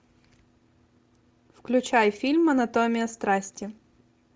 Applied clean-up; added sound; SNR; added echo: none; none; none; none.